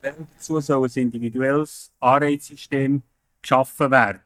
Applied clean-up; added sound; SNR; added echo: neural mask model DeepFilterNet 3.